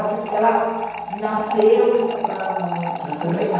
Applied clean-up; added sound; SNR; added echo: none; Fill (with liquid) / Trickle, dribble; 7 dB; reverberation time 1.2 s.